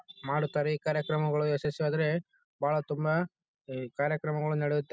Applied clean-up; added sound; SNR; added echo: none; none; none; none.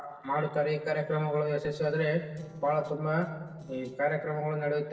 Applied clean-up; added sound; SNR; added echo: neural separator model SepFormer DNS4.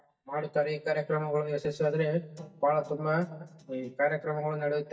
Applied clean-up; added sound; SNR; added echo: neural mask model DeepFilterNet 3.